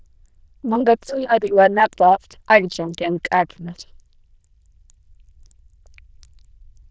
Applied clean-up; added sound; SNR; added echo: neural diffusion model UNIVERSE++.